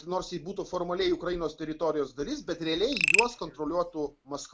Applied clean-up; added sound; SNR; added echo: none; Frog; 1 dB; none.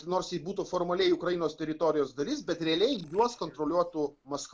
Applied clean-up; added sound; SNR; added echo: neural separator model SepFormer DNS4.